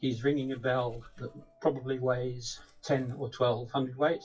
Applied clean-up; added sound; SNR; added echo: classical method WPE with log-MMSE.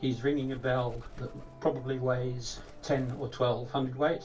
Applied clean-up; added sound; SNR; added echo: none; Bird; 17 dB; reverberation time 0.2 s.